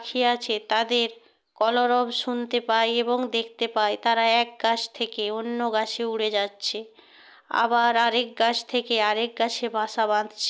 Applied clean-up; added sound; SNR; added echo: none; none; none; none.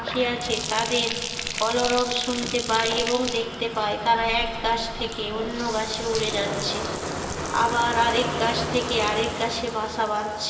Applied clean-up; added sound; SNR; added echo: none; Bathtub (filling or washing); 5 dB; reverberation time 2.4 s.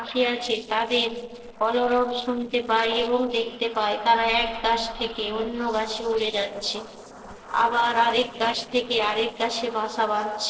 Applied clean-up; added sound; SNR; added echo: neural separator model SepFormer DNS4.